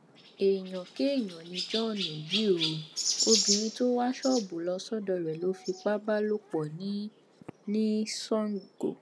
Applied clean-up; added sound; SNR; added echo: none; Chirp, tweet; 6 dB; none.